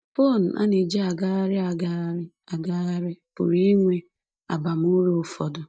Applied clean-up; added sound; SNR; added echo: neural mask model DeepFilterNet 3.